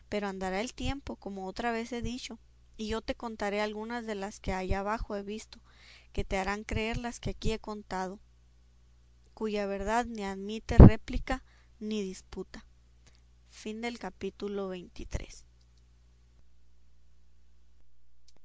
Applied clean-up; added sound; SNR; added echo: none; none; none; none.